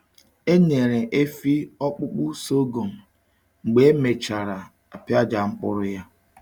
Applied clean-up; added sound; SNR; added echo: none; none; none; none.